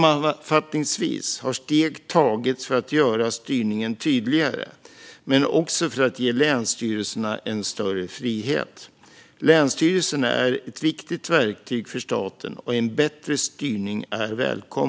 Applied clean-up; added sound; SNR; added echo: none; none; none; none.